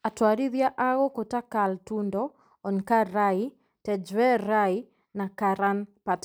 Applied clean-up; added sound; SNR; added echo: none; none; none; none.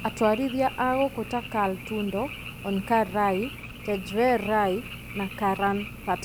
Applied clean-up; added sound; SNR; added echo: none; Frog; 12 dB; none.